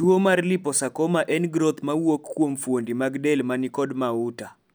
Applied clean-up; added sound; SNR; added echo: none; none; none; none.